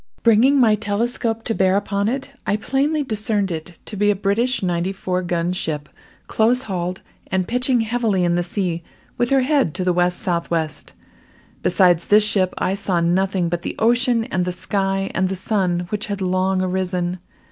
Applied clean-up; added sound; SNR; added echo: none; none; none; none.